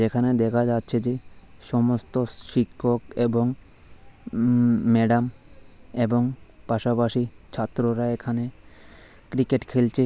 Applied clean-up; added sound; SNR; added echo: none; none; none; none.